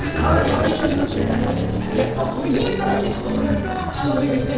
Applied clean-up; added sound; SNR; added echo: neural separator model SepFormer DNS4.